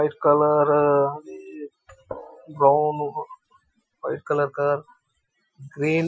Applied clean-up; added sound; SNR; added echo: classical method Wiener filter.